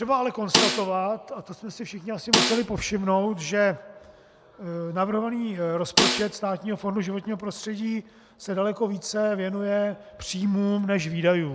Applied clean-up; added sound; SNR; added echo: none; Snare drum; -1 dB; none.